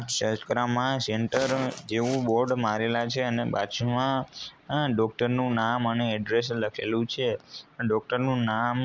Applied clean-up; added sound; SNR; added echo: none; none; none; none.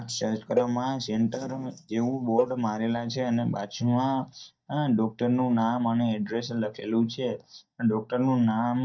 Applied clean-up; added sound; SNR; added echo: neural mask model DeepFilterNet 3.